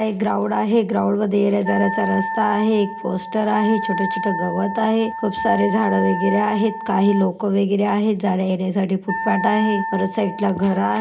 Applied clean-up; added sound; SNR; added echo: none; Wind instrument, woodwind instrument; 9 dB; reverberation time 0.3 s.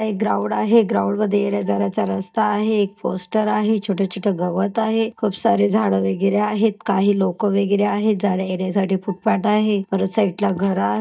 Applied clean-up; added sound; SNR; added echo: neural mask model DeepFilterNet 3.